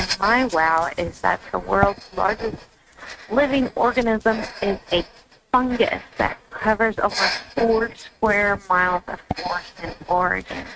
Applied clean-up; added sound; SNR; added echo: neural mask model RNNoise.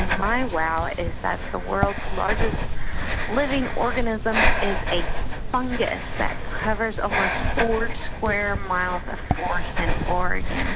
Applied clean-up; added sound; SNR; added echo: none; Breathing; -3 dB; none.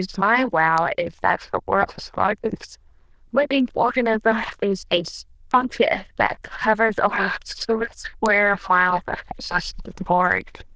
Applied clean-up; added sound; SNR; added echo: neural diffusion model UNIVERSE++.